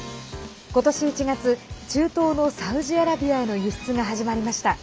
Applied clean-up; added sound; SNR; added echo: none; none; none; none.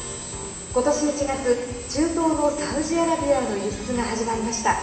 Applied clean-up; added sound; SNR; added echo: none; Drill; 10 dB; reverberation time 1.1 s.